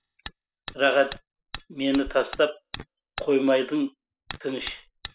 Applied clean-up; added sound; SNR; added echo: classical method spectral subtraction.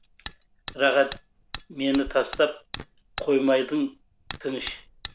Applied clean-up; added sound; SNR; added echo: none; Hammer; 15 dB; none.